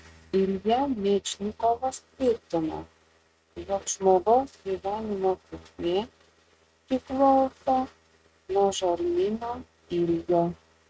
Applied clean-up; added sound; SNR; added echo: neural mask model RNNoise.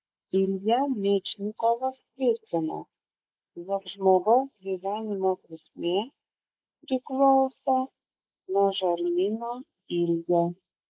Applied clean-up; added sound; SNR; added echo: neural mask model Resemble Enhance denoiser.